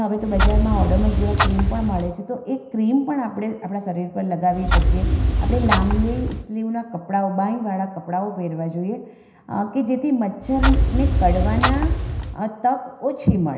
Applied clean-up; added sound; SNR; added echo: none; Clock; -4 dB; reverberation time 0.9 s.